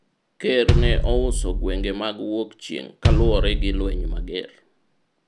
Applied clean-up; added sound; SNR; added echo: none; Bass drum; -5 dB; none.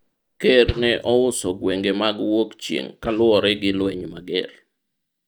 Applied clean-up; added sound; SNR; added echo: neural mask model DeepFilterNet 3.